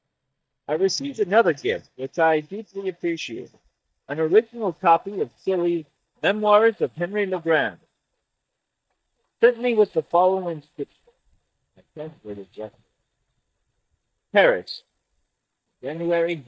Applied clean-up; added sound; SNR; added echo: neural mask model DeepFilterNet 3.